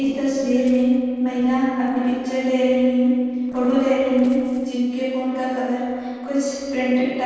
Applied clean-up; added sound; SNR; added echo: neural separator model SepFormer DNS4.